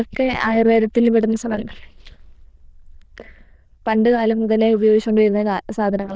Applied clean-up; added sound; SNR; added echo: neural diffusion model UNIVERSE++.